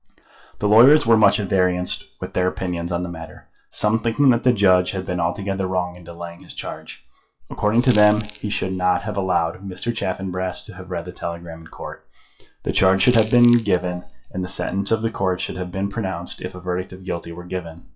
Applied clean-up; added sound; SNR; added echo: classical method WPE with log-MMSE.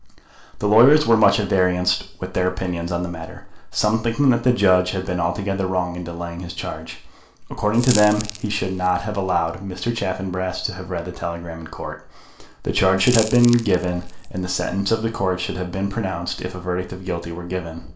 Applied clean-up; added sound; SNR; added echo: none; Crackle; 13 dB; reverberation time 0.4 s.